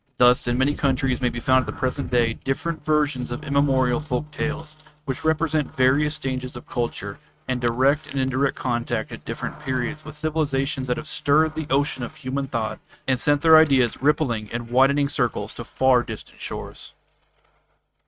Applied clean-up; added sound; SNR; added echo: neural mask model RNNoise.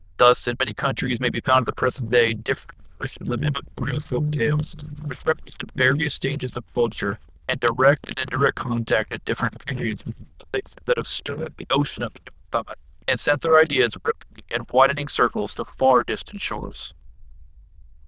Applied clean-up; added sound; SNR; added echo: neural diffusion model UNIVERSE++.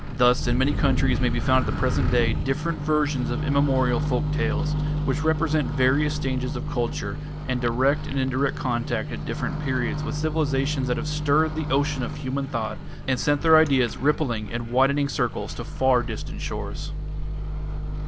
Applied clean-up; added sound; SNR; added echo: none; Microwave oven; 2 dB; none.